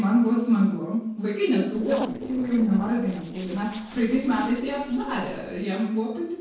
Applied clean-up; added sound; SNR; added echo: neural separator model SepFormer DNS4.